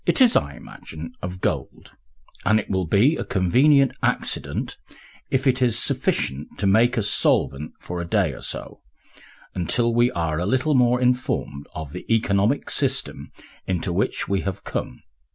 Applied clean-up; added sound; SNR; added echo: none; none; none; none.